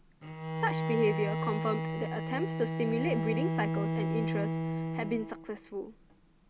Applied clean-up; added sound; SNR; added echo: none; Bowed string instrument; -1 dB; none.